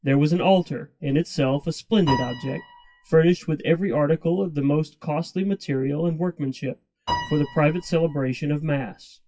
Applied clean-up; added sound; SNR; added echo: classical method WPE with log-MMSE.